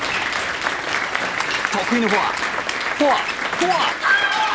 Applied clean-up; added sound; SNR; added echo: none; Applause; 1 dB; none.